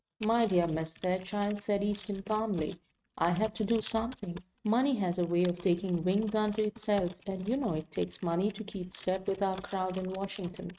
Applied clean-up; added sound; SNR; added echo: neural mask model RNNoise.